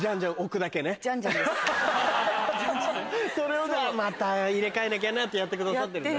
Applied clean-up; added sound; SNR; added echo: none; none; none; none.